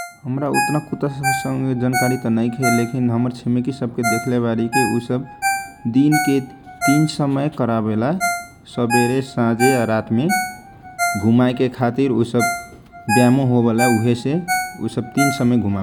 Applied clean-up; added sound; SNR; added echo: none; Ringtone; 6 dB; none.